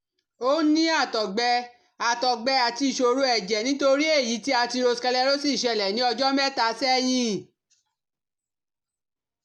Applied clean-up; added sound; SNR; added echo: none; none; none; none.